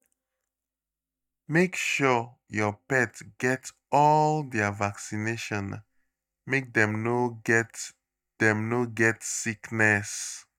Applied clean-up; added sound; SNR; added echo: neural mask model DeepFilterNet 3.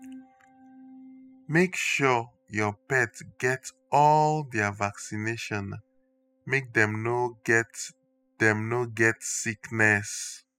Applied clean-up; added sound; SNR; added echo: classical method spectral subtraction.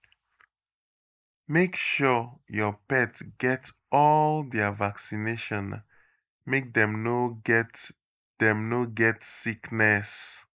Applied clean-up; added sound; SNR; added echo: neural mask model Resemble Enhance denoiser.